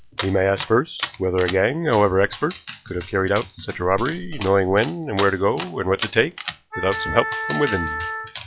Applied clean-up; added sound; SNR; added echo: classical method log-MMSE.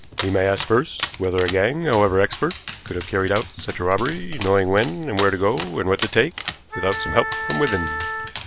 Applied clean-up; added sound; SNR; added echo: none; Wind instrument, woodwind instrument + Dog; 9 dB; none.